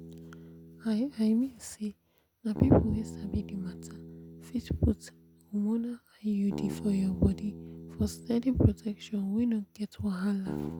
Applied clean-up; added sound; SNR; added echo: none; Bass guitar; 13 dB; none.